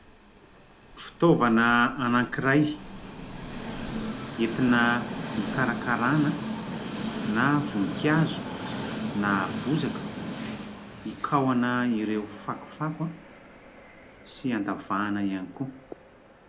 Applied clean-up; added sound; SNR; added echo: none; Train; 8 dB; none.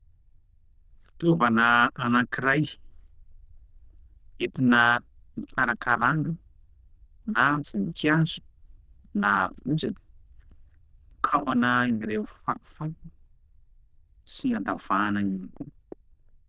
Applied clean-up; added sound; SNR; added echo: neural diffusion model UNIVERSE++.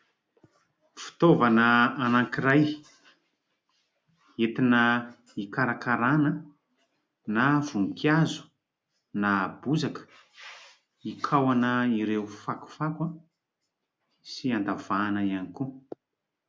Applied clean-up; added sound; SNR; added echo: none; none; none; none.